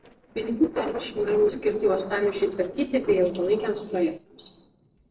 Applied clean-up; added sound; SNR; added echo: neural separator model SepFormer DNS4.